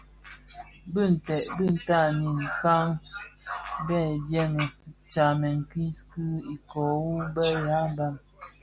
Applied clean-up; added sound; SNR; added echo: none; none; none; none.